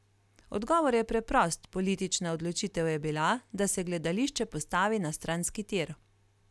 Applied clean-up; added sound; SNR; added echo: none; none; none; none.